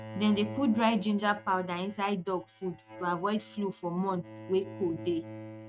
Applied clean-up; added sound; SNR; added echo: neural mask model RNNoise.